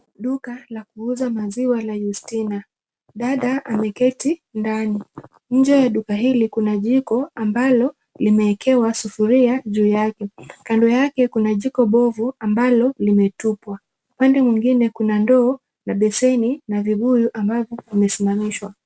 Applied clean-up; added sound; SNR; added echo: none; none; none; none.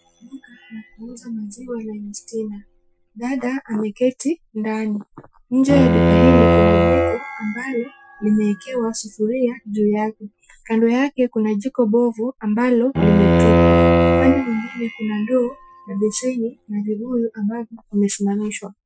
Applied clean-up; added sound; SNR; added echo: classical method Wiener filter.